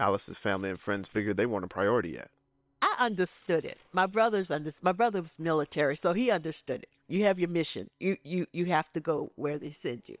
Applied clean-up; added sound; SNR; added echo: neural separator model SepFormer WHAM!.